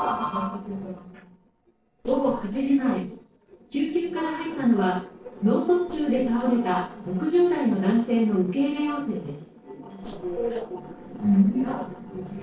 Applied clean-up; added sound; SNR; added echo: neural separator model SepFormer DNS4.